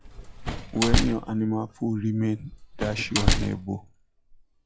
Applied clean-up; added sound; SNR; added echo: classical method log-MMSE.